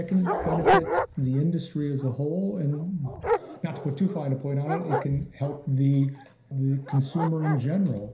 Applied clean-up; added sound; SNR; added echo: none; Dog; 4 dB; reverberation time 0.5 s.